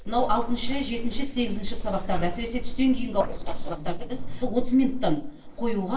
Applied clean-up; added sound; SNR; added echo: neural separator model SepFormer DNS4.